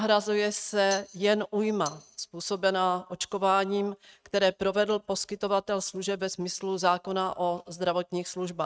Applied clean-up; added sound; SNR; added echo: neural mask model RNNoise.